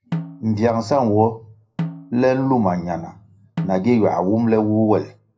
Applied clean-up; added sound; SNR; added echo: none; Snare drum; 14 dB; reverberation time 0.4 s.